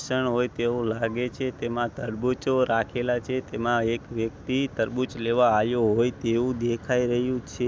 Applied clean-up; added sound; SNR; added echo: none; none; none; none.